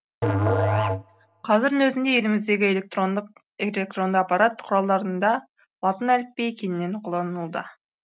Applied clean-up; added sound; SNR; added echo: none; Musical instrument; 2 dB; none.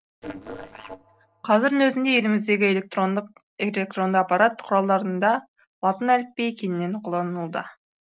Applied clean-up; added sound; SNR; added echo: neural separator model SepFormer DNS4.